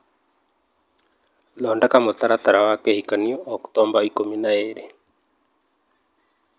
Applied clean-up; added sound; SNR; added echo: none; none; none; none.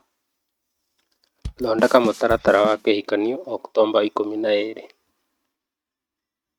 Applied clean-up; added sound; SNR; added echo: neural mask model RNNoise.